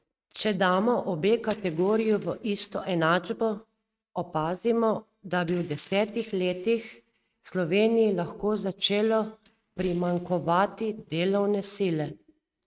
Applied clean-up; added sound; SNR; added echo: neural mask model RNNoise.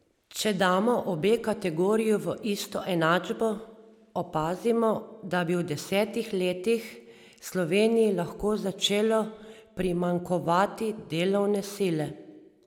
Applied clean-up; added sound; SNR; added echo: none; none; none; none.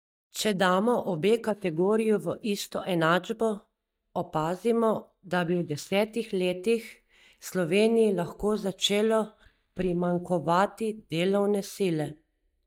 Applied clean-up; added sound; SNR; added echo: neural mask model DeepFilterNet 3.